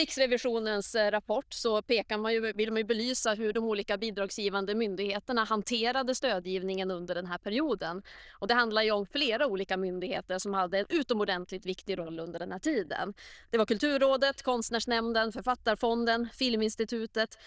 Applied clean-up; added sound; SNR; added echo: neural diffusion model UNIVERSE++.